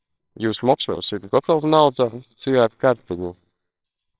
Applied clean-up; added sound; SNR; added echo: neural separator model SepFormer WHAMR!.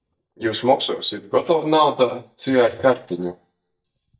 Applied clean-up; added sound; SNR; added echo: neural mask model DeepFilterNet 3.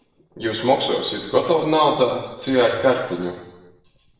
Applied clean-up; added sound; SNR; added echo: neural separator model SepFormer DNS4.